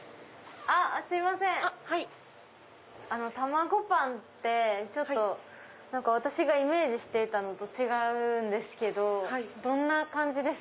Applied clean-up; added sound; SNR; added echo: none; none; none; none.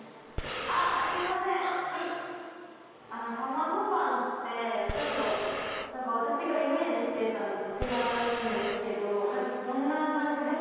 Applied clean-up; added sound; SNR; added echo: none; Breathing; 6 dB; reverberation time 2.1 s.